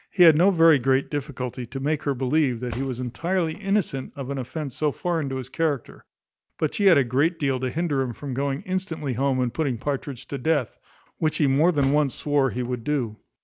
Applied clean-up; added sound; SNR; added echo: none; Cutlery, silverware / Drawer open or close; 18 dB; none.